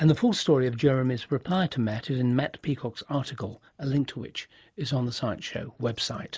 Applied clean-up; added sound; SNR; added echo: neural mask model Resemble Enhance denoiser.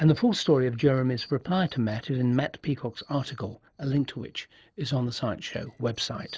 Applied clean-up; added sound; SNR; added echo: neural separator model SepFormer DNS4.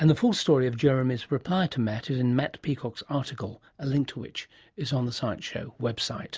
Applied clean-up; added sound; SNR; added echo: none; none; none; none.